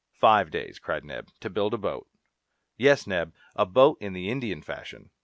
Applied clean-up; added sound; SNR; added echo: none; none; none; none.